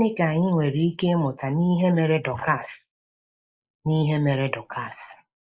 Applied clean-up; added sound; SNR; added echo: neural mask model Resemble Enhance denoiser.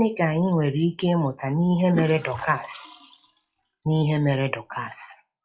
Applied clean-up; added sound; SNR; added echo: classical method log-MMSE.